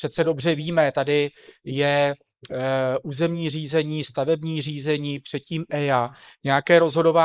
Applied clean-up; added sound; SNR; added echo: neural mask model Resemble Enhance denoiser.